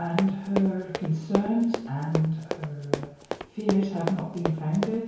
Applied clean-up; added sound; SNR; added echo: none; Run; 6 dB; reverberation time 1.0 s.